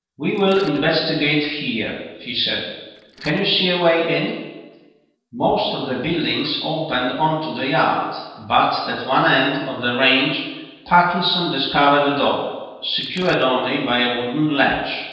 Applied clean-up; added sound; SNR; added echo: neural separator model SepFormer DNS4.